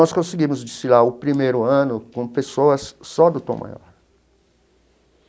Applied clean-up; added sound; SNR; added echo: none; none; none; none.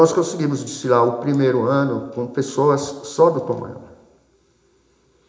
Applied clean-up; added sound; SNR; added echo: none; none; none; reverberation time 0.8 s.